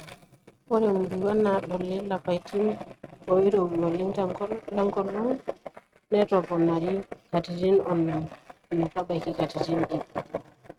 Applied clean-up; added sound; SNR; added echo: neural mask model RNNoise.